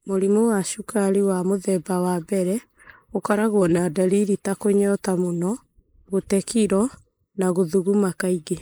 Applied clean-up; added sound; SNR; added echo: neural mask model Resemble Enhance denoiser.